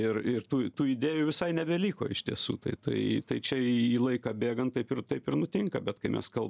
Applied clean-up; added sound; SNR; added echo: none; none; none; none.